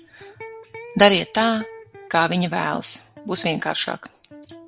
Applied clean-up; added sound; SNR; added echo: none; Electric guitar; 19 dB; none.